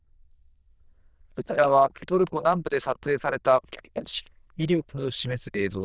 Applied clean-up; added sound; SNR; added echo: neural diffusion model UNIVERSE++.